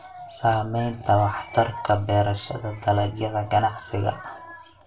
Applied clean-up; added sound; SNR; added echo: none; none; none; reverberation time 0.2 s.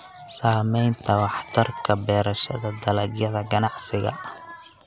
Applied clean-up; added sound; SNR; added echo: none; none; none; none.